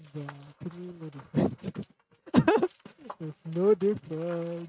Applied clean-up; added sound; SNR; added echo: neural mask model RNNoise.